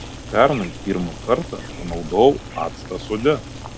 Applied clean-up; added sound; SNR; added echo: none; Boiling + Bird vocalization, bird call, bird song; 12 dB; none.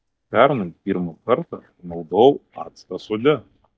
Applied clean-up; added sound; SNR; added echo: neural mask model DeepFilterNet 3.